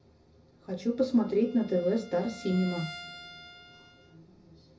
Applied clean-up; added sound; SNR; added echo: none; Bowed string instrument; 18 dB; reverberation time 0.4 s.